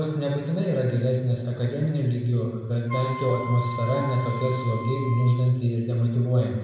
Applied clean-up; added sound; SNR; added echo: none; Wind instrument, woodwind instrument; 11 dB; reverberation time 1.2 s.